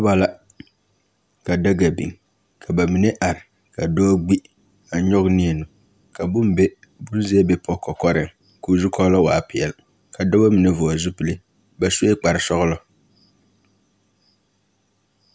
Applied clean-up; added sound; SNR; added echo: none; none; none; none.